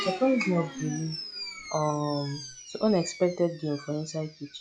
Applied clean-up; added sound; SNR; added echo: classical method log-MMSE.